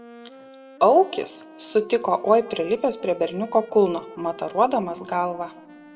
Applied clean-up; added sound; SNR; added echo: none; Wind instrument, woodwind instrument; 20 dB; reverberation time 0.4 s.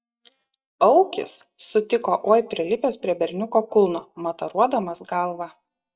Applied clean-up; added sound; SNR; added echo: neural mask model DeepFilterNet 3.